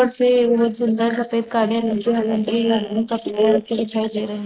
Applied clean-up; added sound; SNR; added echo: neural mask model Resemble Enhance denoiser.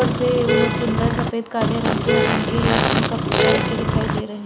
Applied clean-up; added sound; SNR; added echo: none; Fart + Vehicle horn, car horn, honking; -4 dB; none.